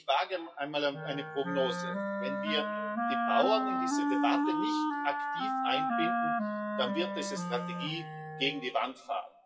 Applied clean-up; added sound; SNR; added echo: classical method WPE with log-MMSE.